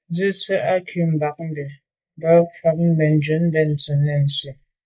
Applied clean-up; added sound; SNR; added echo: neural mask model Resemble Enhance denoiser.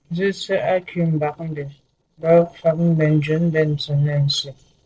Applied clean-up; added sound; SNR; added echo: neural separator model SepFormer DNS4.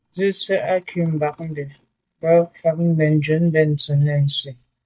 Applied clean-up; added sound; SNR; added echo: neural mask model DeepFilterNet 3.